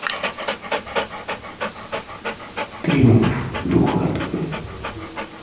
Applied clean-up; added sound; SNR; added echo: none; Dog; 7 dB; reverberation time 0.8 s.